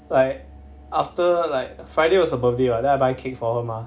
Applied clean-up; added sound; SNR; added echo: none; none; none; none.